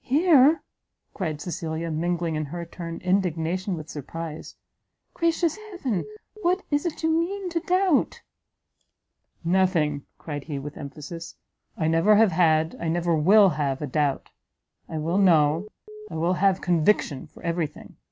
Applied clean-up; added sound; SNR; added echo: none; Telephone; 17 dB; none.